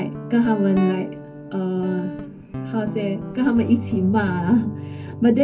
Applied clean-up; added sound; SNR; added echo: none; Guitar; 10 dB; reverberation time 0.4 s.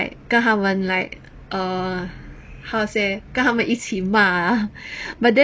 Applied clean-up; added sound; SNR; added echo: none; none; none; none.